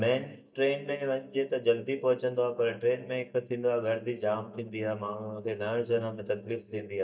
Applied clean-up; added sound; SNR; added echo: neural mask model DeepFilterNet 3.